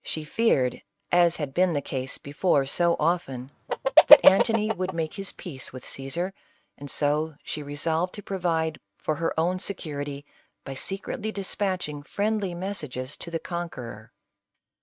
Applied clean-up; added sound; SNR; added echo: neural mask model RNNoise.